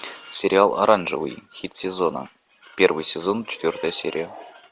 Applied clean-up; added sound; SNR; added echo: none; none; none; none.